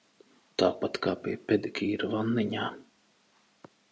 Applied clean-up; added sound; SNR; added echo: none; none; none; none.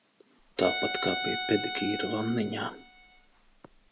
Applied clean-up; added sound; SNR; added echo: none; Bowed string instrument; 4 dB; none.